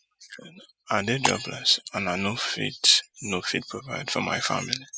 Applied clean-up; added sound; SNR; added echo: classical method spectral subtraction.